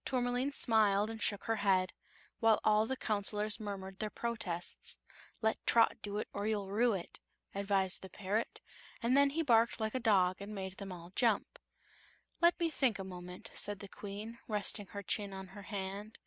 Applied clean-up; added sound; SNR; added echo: none; none; none; none.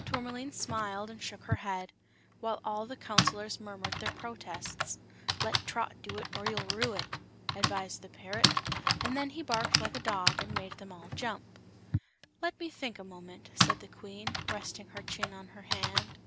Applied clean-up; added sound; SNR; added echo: none; Typing; -4 dB; none.